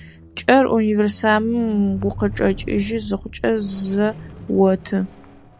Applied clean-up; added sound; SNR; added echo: none; Squeak; 15 dB; none.